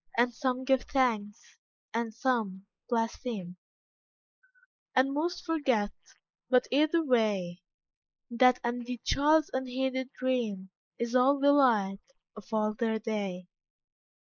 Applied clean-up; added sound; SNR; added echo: neural mask model Resemble Enhance denoiser.